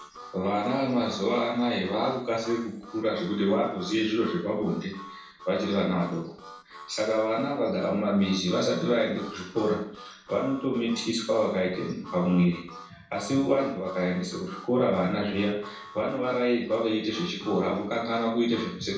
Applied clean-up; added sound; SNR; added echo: none; Harmonica; 18 dB; reverberation time 0.6 s.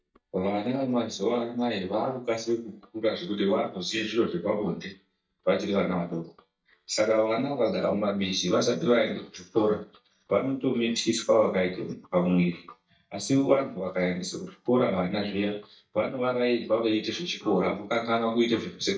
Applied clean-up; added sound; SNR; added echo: neural mask model DeepFilterNet 3.